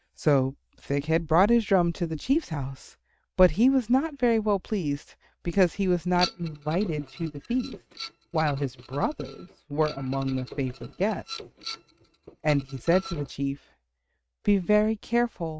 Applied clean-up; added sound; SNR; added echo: neural mask model RNNoise.